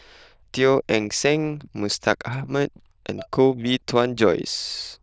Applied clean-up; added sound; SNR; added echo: neural diffusion model UNIVERSE++.